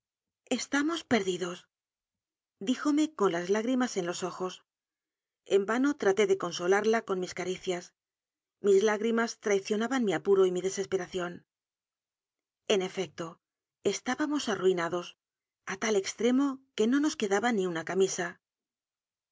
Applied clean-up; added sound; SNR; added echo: none; none; none; none.